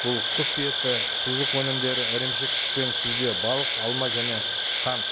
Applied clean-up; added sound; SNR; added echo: none; Insect; -4 dB; none.